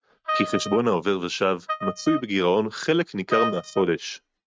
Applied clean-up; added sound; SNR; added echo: neural mask model RNNoise.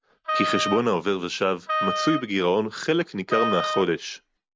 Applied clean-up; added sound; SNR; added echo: none; Wind instrument, woodwind instrument; 4 dB; none.